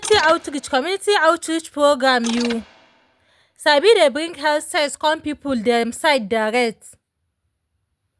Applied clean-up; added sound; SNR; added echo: none; Mechanisms; 16 dB; none.